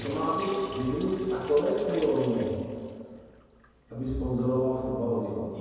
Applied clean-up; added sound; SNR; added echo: none; Drip / Sink (filling or washing); 20 dB; reverberation time 2.2 s.